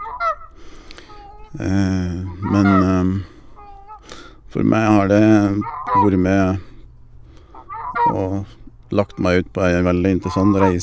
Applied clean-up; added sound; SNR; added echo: none; Fowl; 9 dB; none.